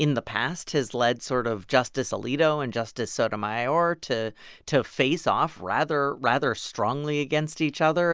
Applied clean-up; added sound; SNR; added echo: none; none; none; none.